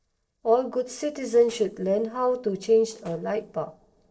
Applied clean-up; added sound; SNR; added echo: neural separator model SepFormer DNS4.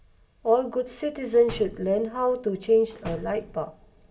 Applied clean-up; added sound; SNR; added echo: none; Slam; 16 dB; reverberation time 0.5 s.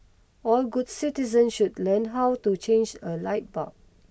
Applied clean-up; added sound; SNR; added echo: none; none; none; none.